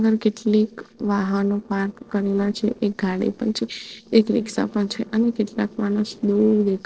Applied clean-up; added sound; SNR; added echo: neural separator model SepFormer DNS4.